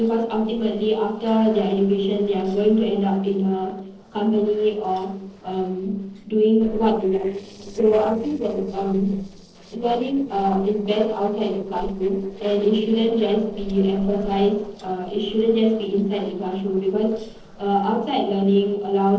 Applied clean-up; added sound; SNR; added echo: neural separator model SepFormer DNS4.